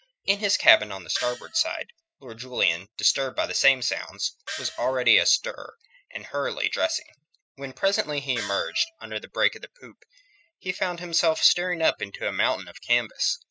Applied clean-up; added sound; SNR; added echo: classical method spectral subtraction.